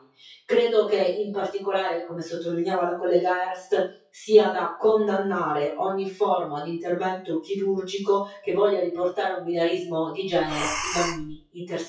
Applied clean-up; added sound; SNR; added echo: classical method WPE with log-MMSE.